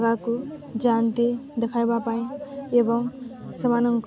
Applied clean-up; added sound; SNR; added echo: none; none; none; none.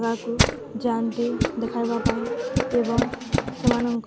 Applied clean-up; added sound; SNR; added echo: none; Tools; 0 dB; none.